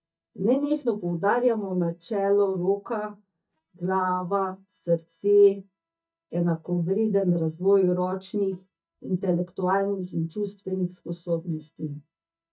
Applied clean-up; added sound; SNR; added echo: neural mask model DeepFilterNet 3.